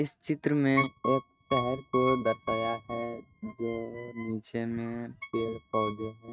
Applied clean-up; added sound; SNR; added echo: neural mask model RNNoise.